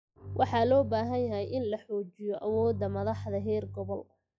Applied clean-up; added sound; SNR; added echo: classical method log-MMSE.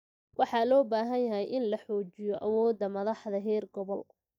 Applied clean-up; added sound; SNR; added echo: neural mask model DeepFilterNet 3.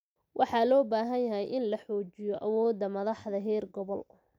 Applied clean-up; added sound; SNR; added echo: none; none; none; none.